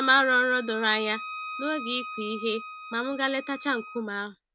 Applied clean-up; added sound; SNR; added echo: none; Wind instrument, woodwind instrument; 12 dB; none.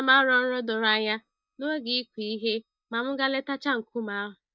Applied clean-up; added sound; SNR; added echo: neural mask model DeepFilterNet 3.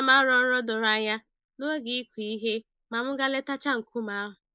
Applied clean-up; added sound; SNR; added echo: neural mask model Resemble Enhance denoiser.